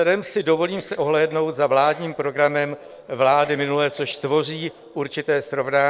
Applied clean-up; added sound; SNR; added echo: neural separator model SepFormer DNS4.